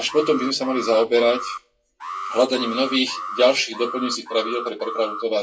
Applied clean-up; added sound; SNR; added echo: classical method WPE with log-MMSE.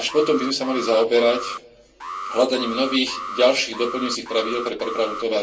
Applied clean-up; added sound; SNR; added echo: none; Alarm; 10 dB; reverberation time 0.3 s.